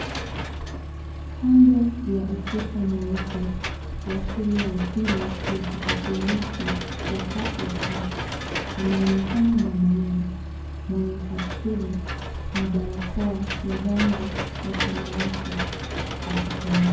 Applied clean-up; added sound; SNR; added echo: none; Engine / Mechanisms; 5 dB; reverberation time 0.9 s.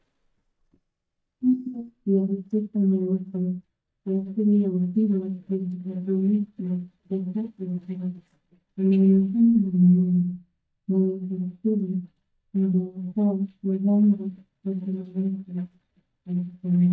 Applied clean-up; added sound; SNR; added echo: neural mask model DeepFilterNet 3.